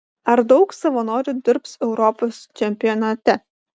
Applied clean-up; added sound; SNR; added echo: none; none; none; none.